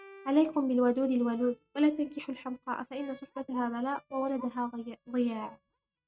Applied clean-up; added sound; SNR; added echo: neural mask model RNNoise.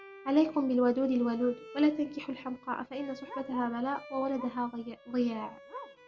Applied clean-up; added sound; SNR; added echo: none; Bark + Bowed string instrument; 18 dB; none.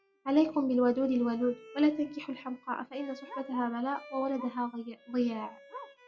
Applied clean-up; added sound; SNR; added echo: classical method log-MMSE.